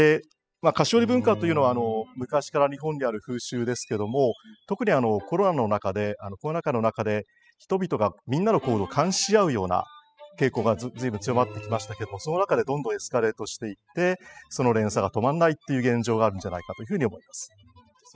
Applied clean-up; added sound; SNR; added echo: classical method spectral subtraction.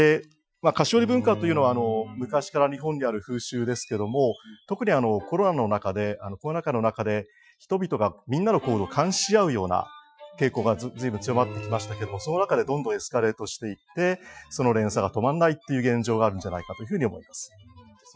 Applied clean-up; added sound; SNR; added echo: classical method Wiener filter.